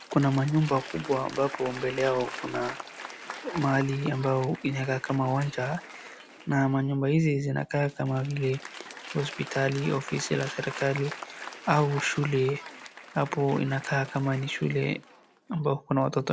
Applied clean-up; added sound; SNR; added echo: none; Applause / Crowd; 15 dB; none.